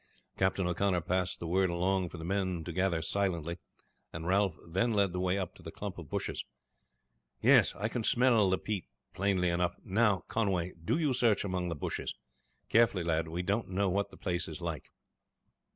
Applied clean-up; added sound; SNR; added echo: none; none; none; none.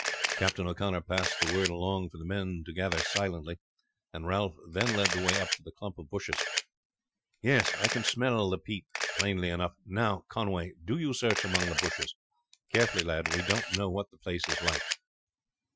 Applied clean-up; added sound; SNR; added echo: classical method Wiener filter.